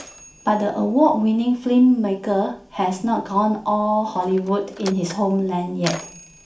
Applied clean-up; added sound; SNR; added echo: none; Mechanisms; 20 dB; reverberation time 0.4 s.